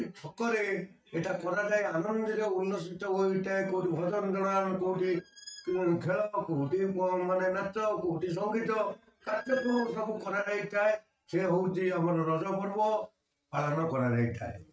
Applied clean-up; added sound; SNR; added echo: neural mask model RNNoise.